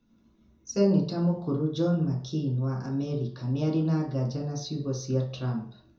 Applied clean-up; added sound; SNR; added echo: none; none; none; reverberation time 0.5 s.